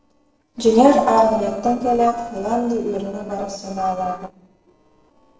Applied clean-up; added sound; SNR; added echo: neural separator model SepFormer DNS4.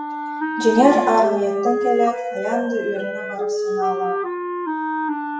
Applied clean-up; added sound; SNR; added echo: classical method WPE with log-MMSE.